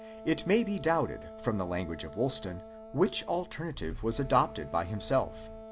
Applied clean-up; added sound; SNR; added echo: none; Wind instrument, woodwind instrument + Engine starting / Car; 13 dB; none.